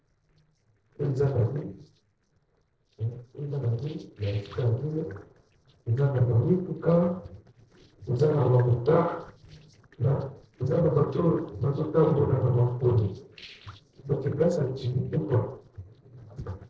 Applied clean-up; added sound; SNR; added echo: neural separator model SepFormer DNS4.